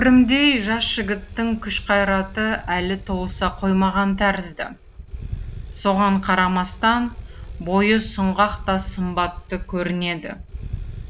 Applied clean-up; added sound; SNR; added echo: none; Bicycle; 13 dB; none.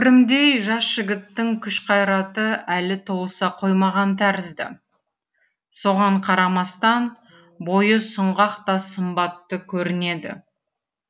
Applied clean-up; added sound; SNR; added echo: none; none; none; none.